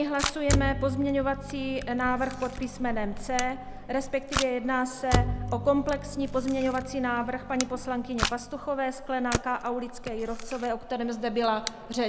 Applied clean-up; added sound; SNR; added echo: none; Bowed string instrument + Camera; 5 dB; none.